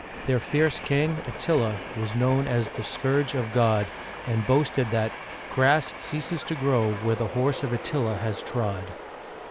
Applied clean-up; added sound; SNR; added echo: none; Train; 11 dB; none.